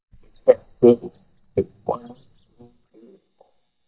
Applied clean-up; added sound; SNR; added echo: neural mask model DeepFilterNet 3.